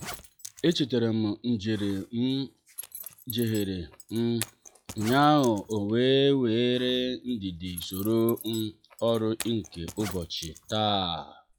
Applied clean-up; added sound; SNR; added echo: classical method log-MMSE.